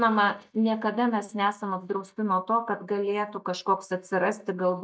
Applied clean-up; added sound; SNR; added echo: neural mask model DeepFilterNet 3.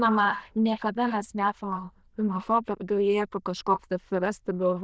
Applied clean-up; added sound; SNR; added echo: neural diffusion model UNIVERSE++.